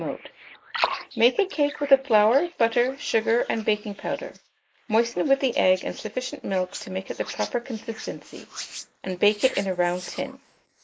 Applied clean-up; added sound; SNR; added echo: neural mask model Resemble Enhance denoiser.